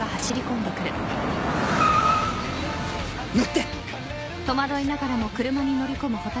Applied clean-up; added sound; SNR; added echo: none; none; none; none.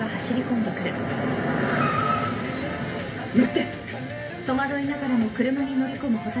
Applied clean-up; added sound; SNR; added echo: none; none; none; reverberation time 0.3 s.